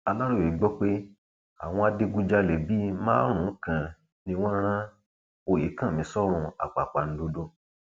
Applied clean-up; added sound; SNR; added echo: none; none; none; none.